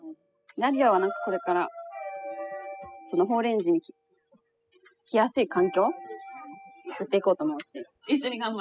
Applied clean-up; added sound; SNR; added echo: classical method spectral subtraction.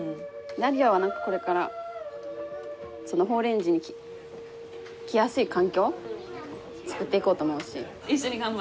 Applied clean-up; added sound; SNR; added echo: none; none; none; none.